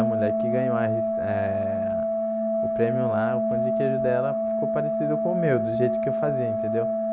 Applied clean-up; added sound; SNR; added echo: none; Organ; -4 dB; none.